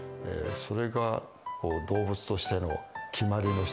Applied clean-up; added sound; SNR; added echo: none; none; none; none.